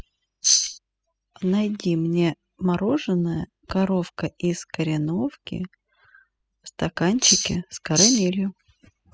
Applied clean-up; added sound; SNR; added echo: classical method spectral subtraction.